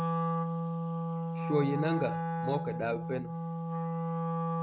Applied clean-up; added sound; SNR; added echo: neural mask model RNNoise.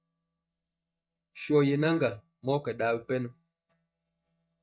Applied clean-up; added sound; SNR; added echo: neural mask model DeepFilterNet 3.